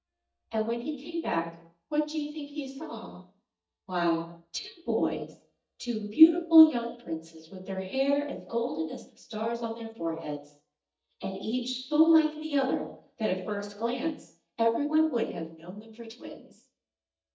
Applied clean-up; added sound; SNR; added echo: neural mask model DeepFilterNet 3.